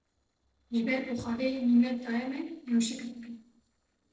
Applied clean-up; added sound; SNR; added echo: neural separator model SepFormer DNS4.